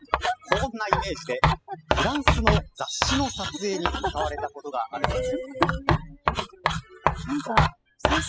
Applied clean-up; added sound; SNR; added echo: classical method spectral subtraction.